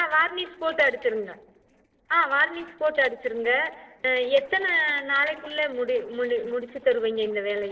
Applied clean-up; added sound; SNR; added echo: neural separator model SepFormer DNS4.